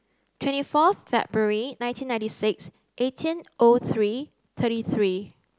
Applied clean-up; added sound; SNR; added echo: none; none; none; none.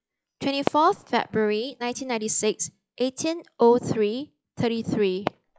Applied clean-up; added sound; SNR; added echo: classical method log-MMSE.